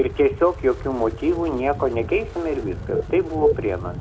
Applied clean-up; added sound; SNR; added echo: none; Wind; 11 dB; none.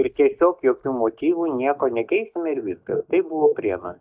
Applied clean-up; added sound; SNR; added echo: neural mask model DeepFilterNet 3.